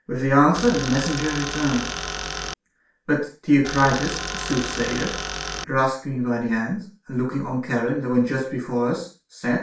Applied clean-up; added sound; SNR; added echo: none; Tools; 6 dB; reverberation time 0.4 s.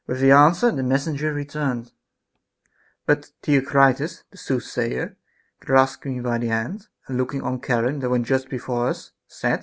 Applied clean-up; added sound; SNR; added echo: none; none; none; none.